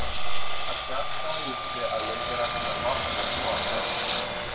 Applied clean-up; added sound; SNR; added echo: none; Engine; 3 dB; reverberation time 1.4 s.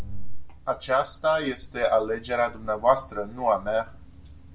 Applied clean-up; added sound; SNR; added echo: none; none; none; none.